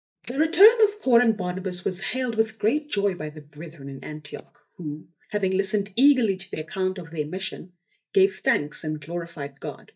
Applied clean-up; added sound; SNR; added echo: neural mask model DeepFilterNet 3.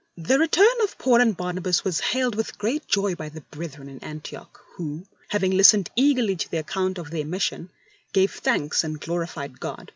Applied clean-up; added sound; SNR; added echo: none; none; none; none.